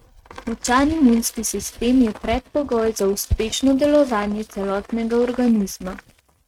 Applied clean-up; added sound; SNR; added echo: neural mask model RNNoise.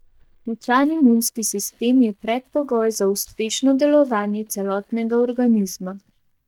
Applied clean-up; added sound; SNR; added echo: neural mask model DeepFilterNet 3.